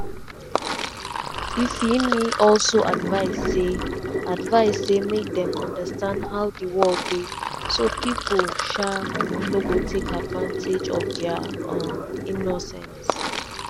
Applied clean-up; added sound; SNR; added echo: none; Sink (filling or washing); 3 dB; none.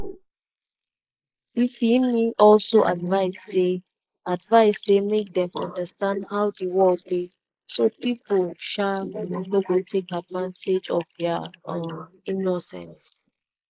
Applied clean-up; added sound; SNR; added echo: neural mask model Resemble Enhance denoiser.